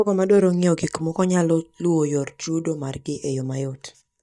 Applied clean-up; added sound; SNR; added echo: neural mask model DeepFilterNet 3.